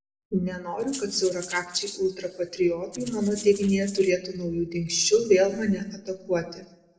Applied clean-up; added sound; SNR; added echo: neural separator model SepFormer DNS4.